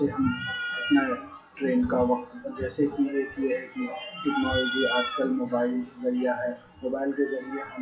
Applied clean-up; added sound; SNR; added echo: classical method WPE with log-MMSE.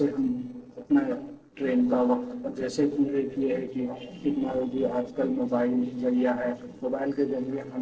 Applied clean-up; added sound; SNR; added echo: neural separator model SepFormer DNS4.